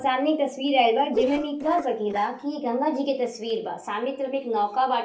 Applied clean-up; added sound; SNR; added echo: neural separator model SepFormer DNS4.